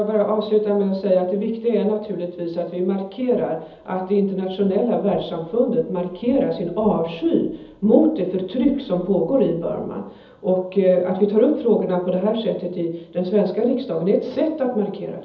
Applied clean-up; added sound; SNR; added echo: none; none; none; reverberation time 0.7 s.